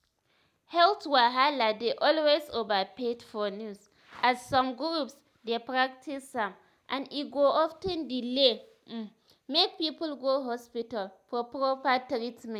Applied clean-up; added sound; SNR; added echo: none; none; none; none.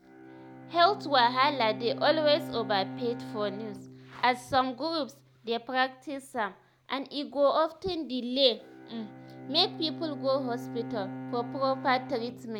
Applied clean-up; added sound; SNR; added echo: none; Bowed string instrument; 13 dB; none.